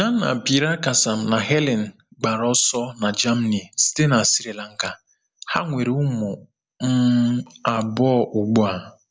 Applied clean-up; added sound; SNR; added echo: none; none; none; none.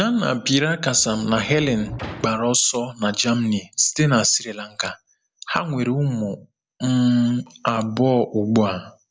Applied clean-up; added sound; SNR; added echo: none; Sliding door; 16 dB; none.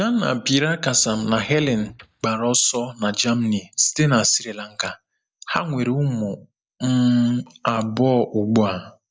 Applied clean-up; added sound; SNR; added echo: neural mask model DeepFilterNet 3.